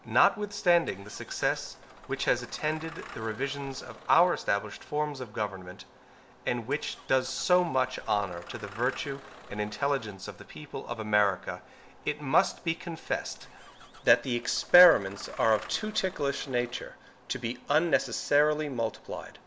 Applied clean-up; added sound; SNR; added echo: none; Engine starting / Bus; 19 dB; none.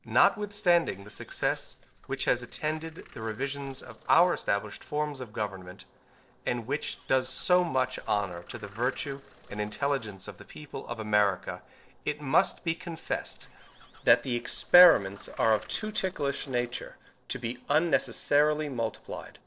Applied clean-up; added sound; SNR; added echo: neural separator model SepFormer DNS4.